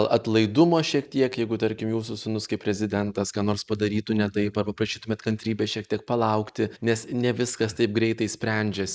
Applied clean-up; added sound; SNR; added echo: neural mask model Resemble Enhance denoiser.